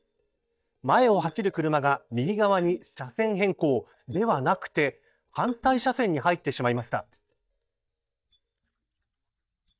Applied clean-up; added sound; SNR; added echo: neural mask model DeepFilterNet 3.